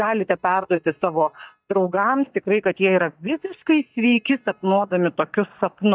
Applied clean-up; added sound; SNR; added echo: neural mask model DeepFilterNet 3.